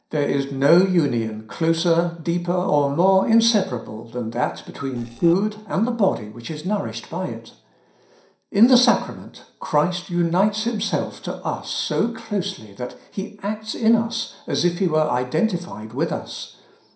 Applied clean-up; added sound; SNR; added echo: neural separator model SepFormer DNS4.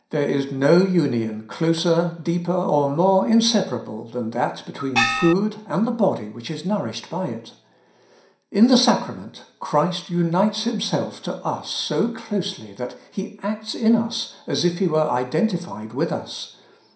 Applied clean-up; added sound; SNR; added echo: none; Gong; -1 dB; reverberation time 0.5 s.